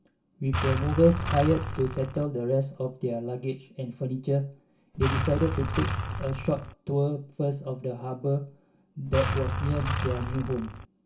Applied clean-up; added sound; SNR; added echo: none; Engine; 2 dB; reverberation time 0.2 s.